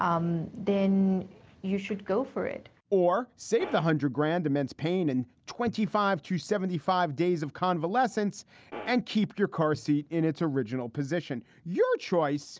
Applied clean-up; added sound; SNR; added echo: none; Fart; 12 dB; none.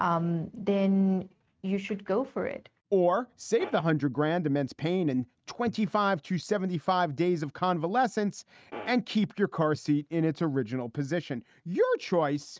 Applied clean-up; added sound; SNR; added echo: neural mask model RNNoise.